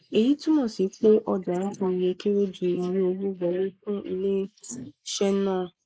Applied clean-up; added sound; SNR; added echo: neural mask model Resemble Enhance denoiser.